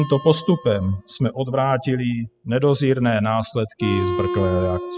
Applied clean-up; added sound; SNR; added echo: classical method spectral subtraction.